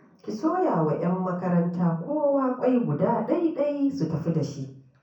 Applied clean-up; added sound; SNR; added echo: none; none; none; reverberation time 0.6 s.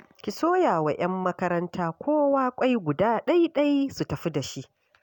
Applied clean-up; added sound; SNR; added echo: none; none; none; none.